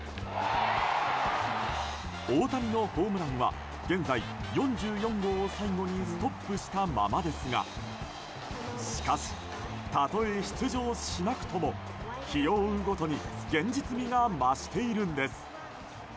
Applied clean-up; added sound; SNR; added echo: none; Brass instrument; 11 dB; none.